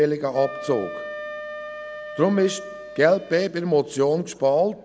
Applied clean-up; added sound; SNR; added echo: none; Wind instrument, woodwind instrument; 14 dB; none.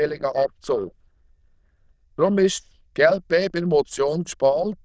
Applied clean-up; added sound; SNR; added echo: neural diffusion model UNIVERSE++.